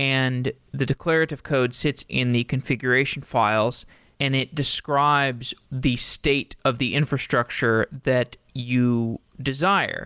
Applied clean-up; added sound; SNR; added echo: none; none; none; none.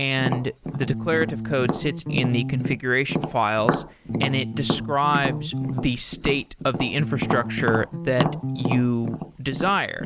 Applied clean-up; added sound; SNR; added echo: none; Tap + Bass guitar; 3 dB; none.